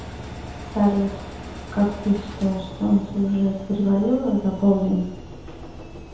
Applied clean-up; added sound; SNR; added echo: none; Engine; 13 dB; reverberation time 1.9 s.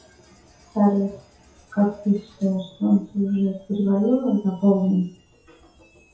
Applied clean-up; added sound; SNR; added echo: classical method WPE with log-MMSE.